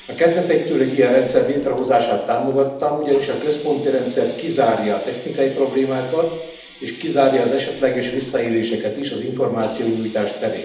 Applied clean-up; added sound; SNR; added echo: none; Water tap, faucet; 16 dB; reverberation time 0.8 s.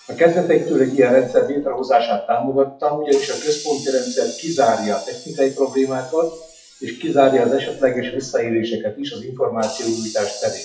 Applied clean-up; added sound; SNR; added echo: classical method WPE with log-MMSE.